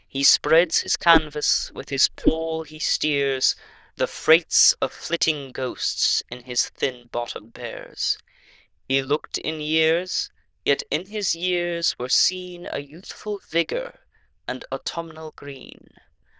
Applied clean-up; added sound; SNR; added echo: neural diffusion model UNIVERSE++.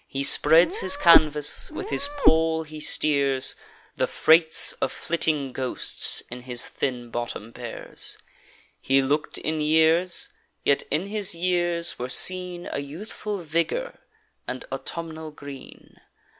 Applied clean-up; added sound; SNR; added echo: none; Meow; -2 dB; none.